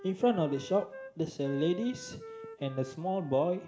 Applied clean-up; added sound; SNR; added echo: none; Wind instrument, woodwind instrument; 15 dB; reverberation time 0.6 s.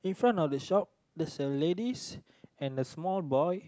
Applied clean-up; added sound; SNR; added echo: none; none; none; none.